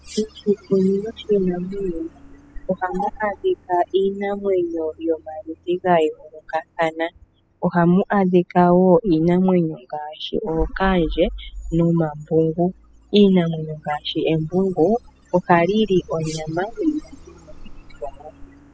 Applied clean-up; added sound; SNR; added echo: classical method spectral subtraction.